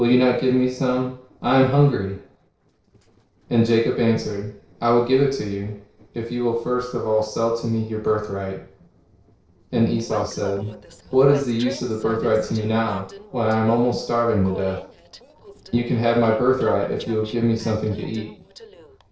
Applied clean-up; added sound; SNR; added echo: neural separator model SepFormer DNS4.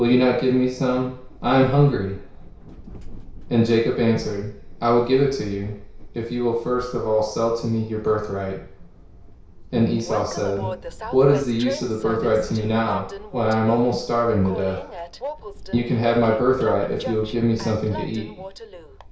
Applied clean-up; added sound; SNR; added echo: none; Train; 13 dB; reverberation time 0.6 s.